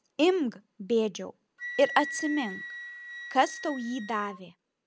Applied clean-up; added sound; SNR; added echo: none; Wind instrument, woodwind instrument; 12 dB; none.